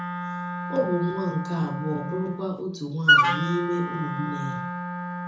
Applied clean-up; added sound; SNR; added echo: none; Wind instrument, woodwind instrument; -2 dB; reverberation time 0.6 s.